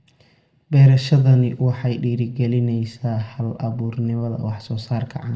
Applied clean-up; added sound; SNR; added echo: none; none; none; reverberation time 0.6 s.